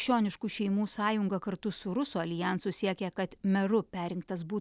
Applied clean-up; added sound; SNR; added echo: none; none; none; none.